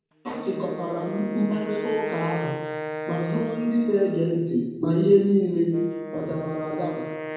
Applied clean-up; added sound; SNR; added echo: none; Wind instrument, woodwind instrument; 10 dB; reverberation time 1.2 s.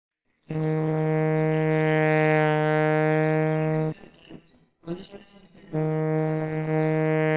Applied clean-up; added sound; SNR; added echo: neural separator model SepFormer WHAMR!.